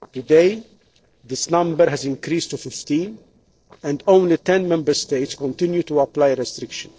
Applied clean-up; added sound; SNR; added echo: neural separator model SepFormer DNS4.